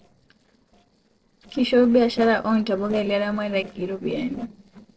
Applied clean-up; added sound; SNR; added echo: neural separator model SepFormer DNS4.